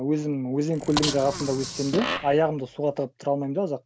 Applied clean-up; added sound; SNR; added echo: none; Fart + Bicycle; 7 dB; none.